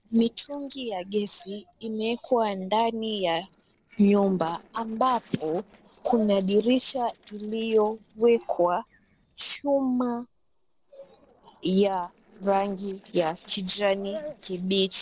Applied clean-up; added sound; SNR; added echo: neural separator model SepFormer DNS4.